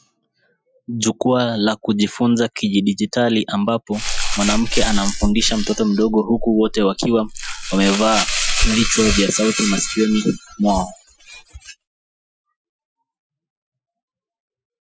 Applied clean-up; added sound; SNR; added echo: classical method Wiener filter.